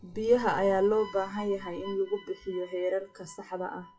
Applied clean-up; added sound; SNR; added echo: classical method WPE with log-MMSE.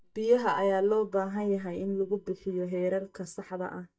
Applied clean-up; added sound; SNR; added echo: neural mask model DeepFilterNet 3.